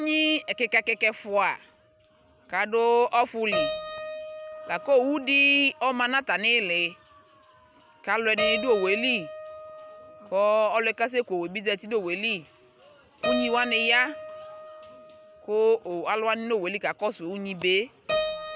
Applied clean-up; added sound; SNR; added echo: none; Keyboard (musical); 10 dB; none.